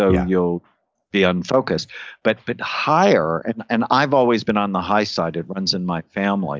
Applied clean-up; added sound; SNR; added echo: none; none; none; none.